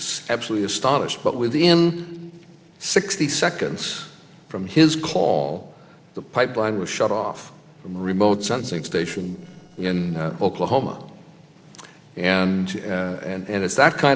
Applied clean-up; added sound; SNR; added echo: neural separator model SepFormer DNS4.